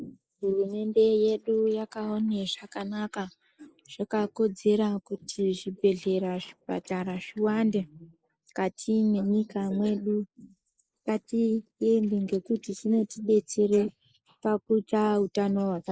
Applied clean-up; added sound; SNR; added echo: neural mask model Resemble Enhance denoiser.